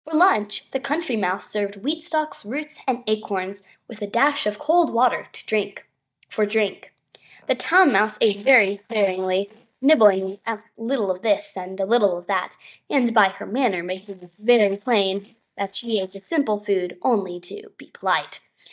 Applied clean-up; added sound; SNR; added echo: neural mask model DeepFilterNet 3.